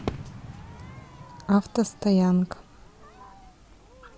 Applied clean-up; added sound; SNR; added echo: none; Crowd / Fireworks; 14 dB; none.